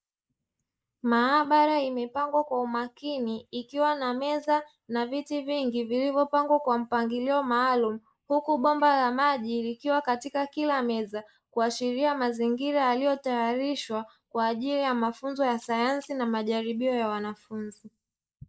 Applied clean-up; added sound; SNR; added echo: neural mask model Resemble Enhance denoiser.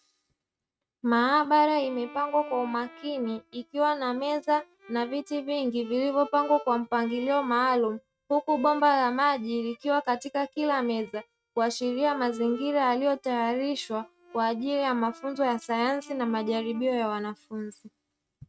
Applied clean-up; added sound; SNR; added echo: neural mask model RNNoise.